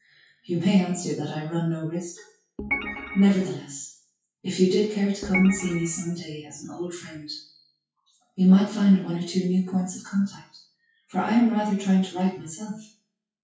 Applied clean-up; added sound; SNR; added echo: classical method WPE with log-MMSE.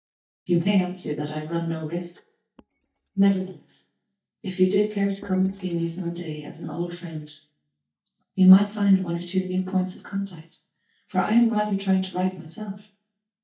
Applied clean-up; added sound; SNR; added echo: neural mask model DeepFilterNet 3.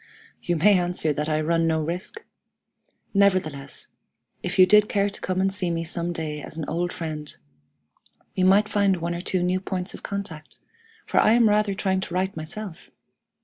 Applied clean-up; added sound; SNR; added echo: none; none; none; none.